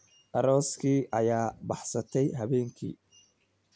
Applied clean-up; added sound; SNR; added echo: none; none; none; none.